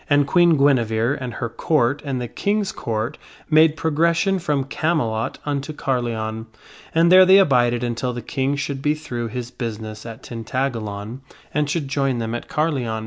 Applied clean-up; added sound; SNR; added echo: none; none; none; none.